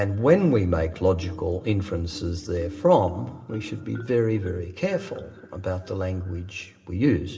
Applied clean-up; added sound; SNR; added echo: none; Marimba, xylophone; 19 dB; reverberation time 1.6 s.